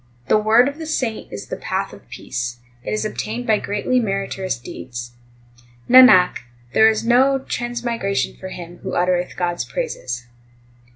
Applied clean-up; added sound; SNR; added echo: none; none; none; none.